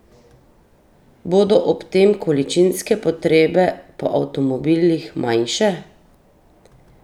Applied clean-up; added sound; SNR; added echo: none; none; none; none.